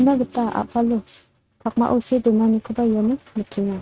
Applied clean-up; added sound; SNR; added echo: neural mask model RNNoise.